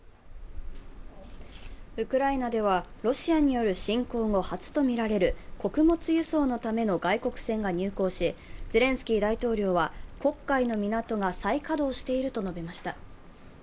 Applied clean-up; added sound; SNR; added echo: none; Liquid; 13 dB; none.